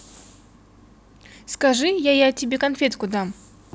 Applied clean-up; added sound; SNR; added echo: none; none; none; none.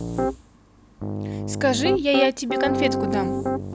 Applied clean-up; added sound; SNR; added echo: none; Piano; 0 dB; none.